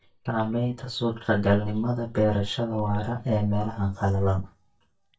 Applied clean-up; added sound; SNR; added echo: neural mask model DeepFilterNet 3.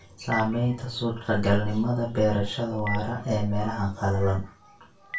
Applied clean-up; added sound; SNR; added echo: none; Telephone; 17 dB; reverberation time 0.2 s.